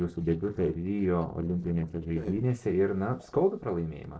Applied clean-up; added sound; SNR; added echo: neural separator model SepFormer DNS4.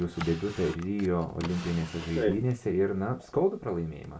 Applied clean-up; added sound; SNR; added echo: none; Drawer open or close; 15 dB; reverberation time 0.2 s.